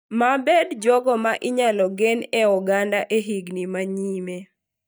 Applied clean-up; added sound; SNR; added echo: neural mask model DeepFilterNet 3.